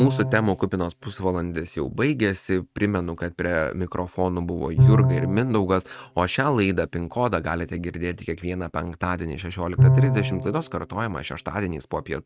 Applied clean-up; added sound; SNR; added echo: neural mask model RNNoise.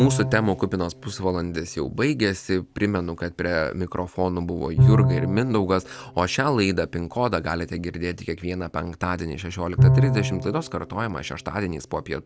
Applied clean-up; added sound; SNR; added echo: none; Bowed string instrument; 2 dB; none.